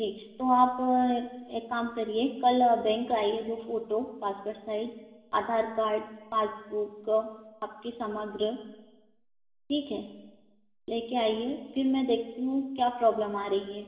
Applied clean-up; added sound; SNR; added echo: none; none; none; reverberation time 1.0 s.